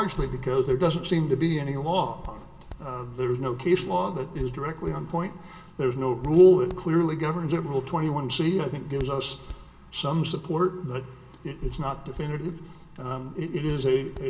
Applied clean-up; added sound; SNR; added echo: none; Hands; 17 dB; reverberation time 0.2 s.